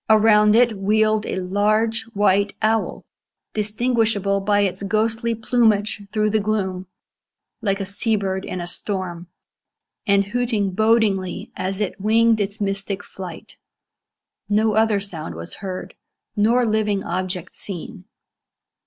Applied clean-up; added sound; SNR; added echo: none; none; none; none.